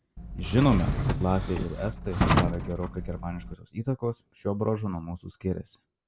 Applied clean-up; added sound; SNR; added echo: none; Drawer open or close; 0 dB; none.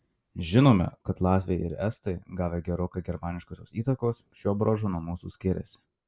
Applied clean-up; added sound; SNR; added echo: none; none; none; none.